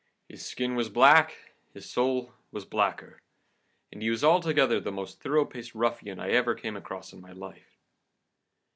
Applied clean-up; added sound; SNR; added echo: none; none; none; none.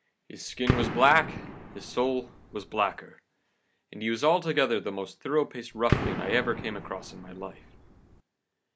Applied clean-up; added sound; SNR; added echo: none; Gunshot, gunfire; 4 dB; none.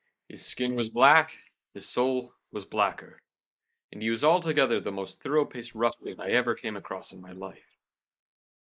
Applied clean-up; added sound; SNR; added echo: neural mask model Resemble Enhance denoiser.